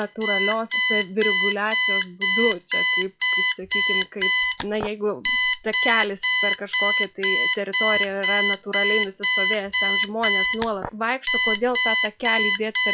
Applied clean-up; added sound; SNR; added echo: classical method log-MMSE.